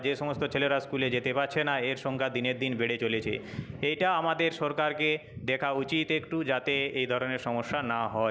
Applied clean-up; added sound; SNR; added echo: none; none; none; none.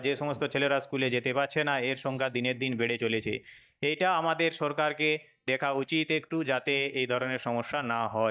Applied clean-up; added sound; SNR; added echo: neural mask model DeepFilterNet 3.